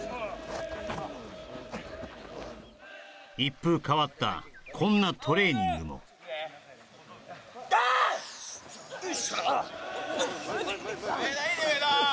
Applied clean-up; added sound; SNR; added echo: none; none; none; none.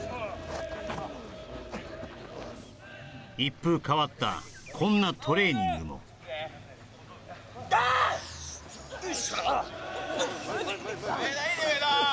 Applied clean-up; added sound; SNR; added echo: none; Bus / Engine; 18 dB; none.